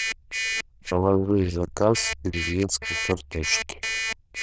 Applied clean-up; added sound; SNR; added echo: neural diffusion model UNIVERSE++.